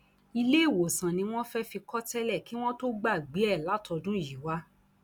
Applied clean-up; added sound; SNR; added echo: none; none; none; none.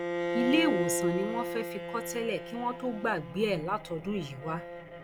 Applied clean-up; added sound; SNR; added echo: none; Bowed string instrument; 3 dB; none.